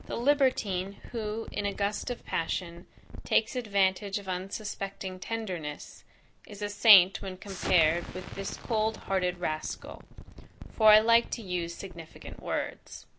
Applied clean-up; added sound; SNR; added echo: none; Explosion; 14 dB; none.